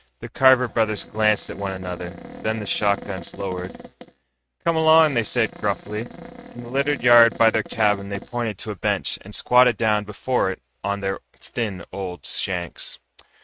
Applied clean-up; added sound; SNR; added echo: neural mask model RNNoise.